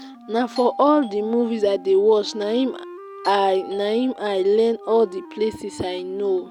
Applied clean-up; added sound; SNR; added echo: none; Wind instrument, woodwind instrument + Doorbell; 17 dB; none.